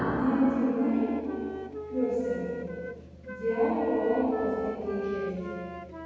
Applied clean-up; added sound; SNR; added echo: none; Wind instrument, woodwind instrument; 9 dB; reverberation time 2.1 s.